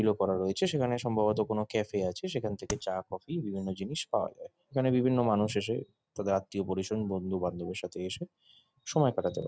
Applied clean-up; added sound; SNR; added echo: none; Tap; 9 dB; none.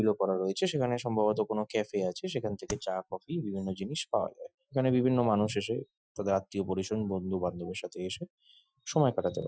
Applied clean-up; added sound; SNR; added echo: classical method Wiener filter.